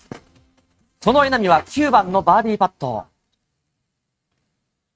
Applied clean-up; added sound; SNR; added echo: neural mask model RNNoise.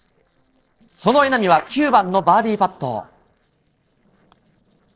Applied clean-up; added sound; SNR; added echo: neural separator model SepFormer DNS4.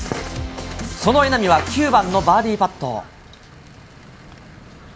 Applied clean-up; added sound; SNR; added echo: none; Crackle; 17 dB; none.